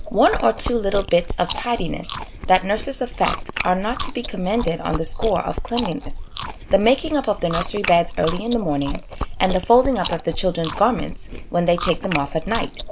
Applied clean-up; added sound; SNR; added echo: none; Chewing, mastication; 7 dB; none.